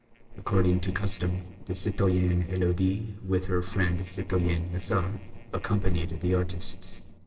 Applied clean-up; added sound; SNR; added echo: neural separator model SepFormer DNS4.